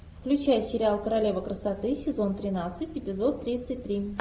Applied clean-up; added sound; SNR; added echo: none; none; none; none.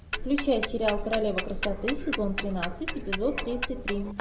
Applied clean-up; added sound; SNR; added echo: none; Tick-tock; 3 dB; none.